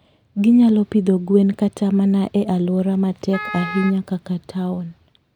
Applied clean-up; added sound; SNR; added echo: none; Wind instrument, woodwind instrument; 13 dB; none.